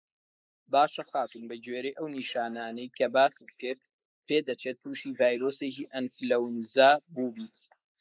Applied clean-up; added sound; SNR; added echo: neural mask model Resemble Enhance denoiser.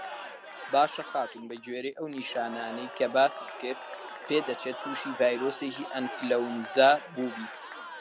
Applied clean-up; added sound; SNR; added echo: none; Crowd / Cheering; 11 dB; none.